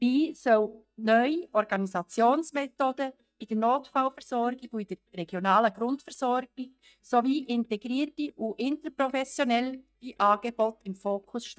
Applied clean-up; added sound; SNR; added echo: neural mask model DeepFilterNet 3.